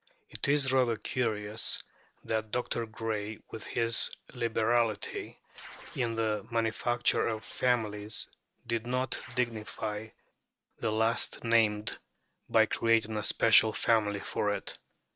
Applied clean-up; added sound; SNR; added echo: neural mask model RNNoise.